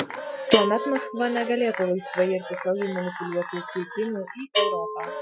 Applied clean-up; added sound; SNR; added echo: classical method Wiener filter.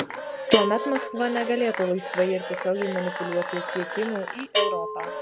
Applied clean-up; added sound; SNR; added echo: none; Applause / Cheering / Clapping + Bell; 4 dB; none.